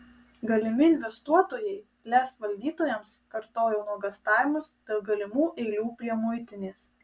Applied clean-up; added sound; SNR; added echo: none; none; none; none.